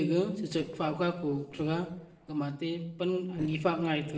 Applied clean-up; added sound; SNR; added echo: neural separator model SepFormer DNS4.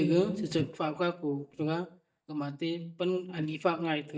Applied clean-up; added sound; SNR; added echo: neural mask model DeepFilterNet 3.